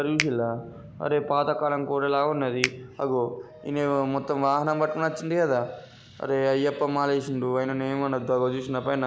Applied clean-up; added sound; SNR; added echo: none; Finger snapping; 12 dB; none.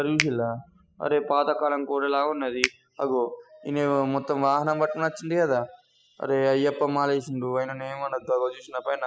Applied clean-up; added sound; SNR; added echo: classical method spectral subtraction.